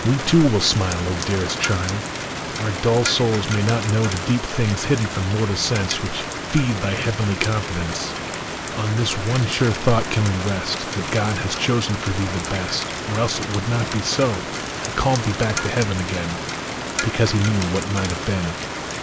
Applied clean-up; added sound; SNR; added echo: none; Rain; 6 dB; none.